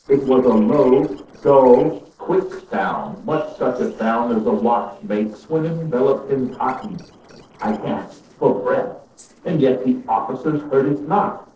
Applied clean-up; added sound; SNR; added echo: neural separator model SepFormer DNS4.